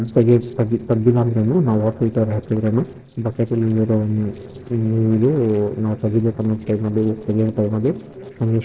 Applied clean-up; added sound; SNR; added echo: neural separator model SepFormer DNS4.